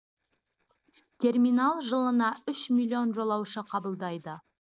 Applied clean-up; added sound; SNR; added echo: neural separator model SepFormer DNS4.